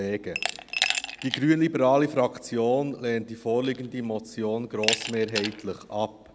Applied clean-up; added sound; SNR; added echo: none; Glass; 8 dB; none.